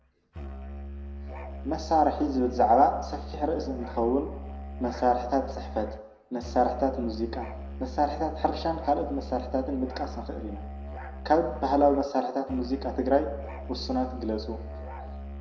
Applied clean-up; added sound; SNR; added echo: none; Musical instrument; 10 dB; reverberation time 0.8 s.